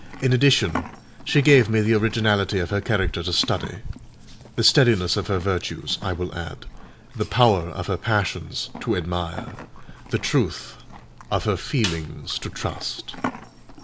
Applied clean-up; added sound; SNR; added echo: none; Snare drum + Livestock, farm animals, working animals; 13 dB; none.